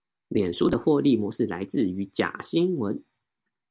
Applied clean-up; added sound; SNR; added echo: none; none; none; none.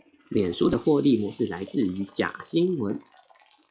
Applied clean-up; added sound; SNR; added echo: classical method log-MMSE.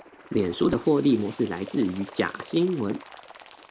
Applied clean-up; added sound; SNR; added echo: none; Bird; 19 dB; none.